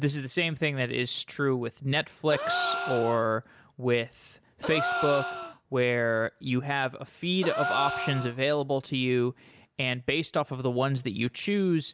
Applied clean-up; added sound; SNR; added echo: none; Gasp; 6 dB; none.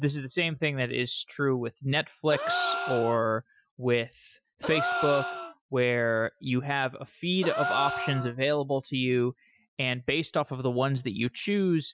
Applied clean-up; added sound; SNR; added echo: classical method Wiener filter.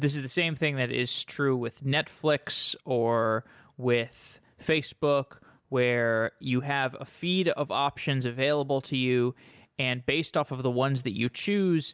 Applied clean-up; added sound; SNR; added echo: none; none; none; none.